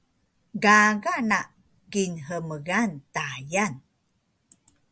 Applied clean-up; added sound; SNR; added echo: none; none; none; none.